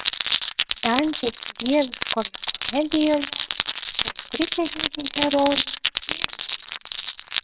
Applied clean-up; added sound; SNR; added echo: neural separator model SepFormer WHAMR!.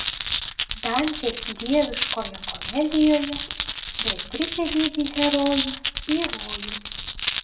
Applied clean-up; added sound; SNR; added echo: none; Glass; 4 dB; reverberation time 0.4 s.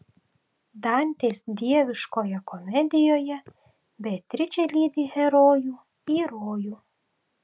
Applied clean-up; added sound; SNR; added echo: none; none; none; none.